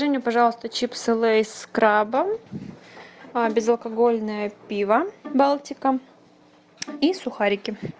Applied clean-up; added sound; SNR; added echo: none; Bowed string instrument; 18 dB; none.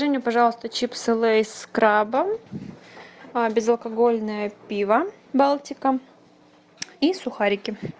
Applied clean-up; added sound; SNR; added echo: none; none; none; none.